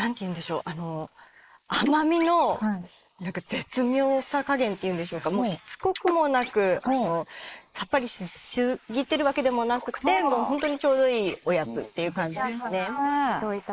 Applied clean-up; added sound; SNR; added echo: neural mask model Resemble Enhance denoiser.